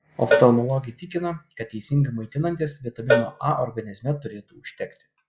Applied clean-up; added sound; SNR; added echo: classical method log-MMSE.